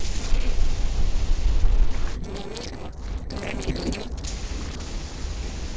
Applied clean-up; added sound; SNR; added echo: neural separator model SepFormer DNS4.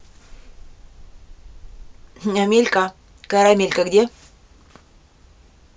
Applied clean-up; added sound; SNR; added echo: none; Meow; 19 dB; none.